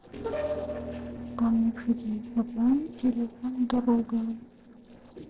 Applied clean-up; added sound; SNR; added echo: neural separator model SepFormer DNS4.